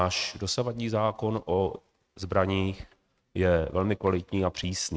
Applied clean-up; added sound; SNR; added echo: neural mask model RNNoise.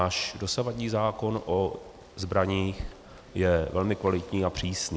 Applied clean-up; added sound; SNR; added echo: none; Rain; 20 dB; none.